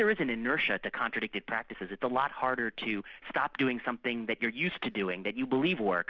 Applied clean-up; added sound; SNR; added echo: none; none; none; none.